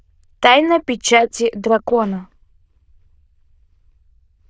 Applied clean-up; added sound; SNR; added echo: neural diffusion model UNIVERSE++.